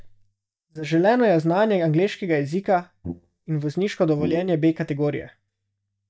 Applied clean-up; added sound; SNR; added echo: neural mask model DeepFilterNet 3.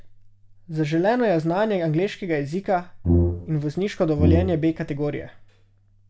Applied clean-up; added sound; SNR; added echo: none; Brass instrument; -2 dB; none.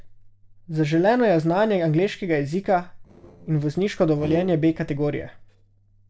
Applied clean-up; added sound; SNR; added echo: neural separator model SepFormer DNS4.